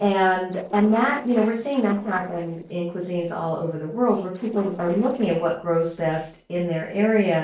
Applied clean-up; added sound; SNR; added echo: neural separator model SepFormer DNS4.